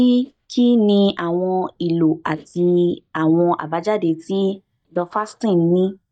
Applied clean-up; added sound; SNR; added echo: neural mask model DeepFilterNet 3.